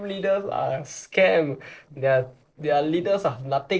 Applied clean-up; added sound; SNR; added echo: neural separator model SepFormer DNS4.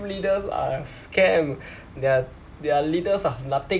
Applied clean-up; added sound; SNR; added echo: none; none; none; none.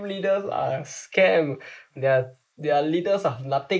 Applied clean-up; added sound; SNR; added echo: neural mask model Resemble Enhance denoiser.